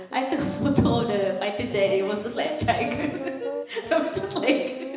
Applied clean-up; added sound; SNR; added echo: none; Brass instrument; 12 dB; reverberation time 1.0 s.